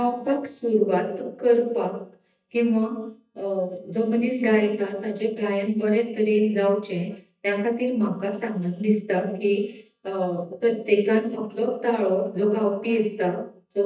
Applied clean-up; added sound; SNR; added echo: neural mask model DeepFilterNet 3.